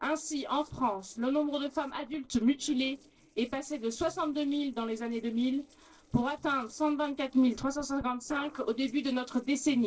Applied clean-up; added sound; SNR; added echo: neural separator model SepFormer DNS4.